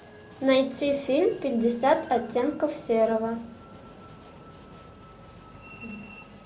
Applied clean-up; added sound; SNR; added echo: none; Train; 18 dB; none.